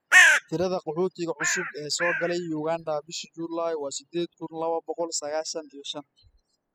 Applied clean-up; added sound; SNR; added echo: classical method spectral subtraction.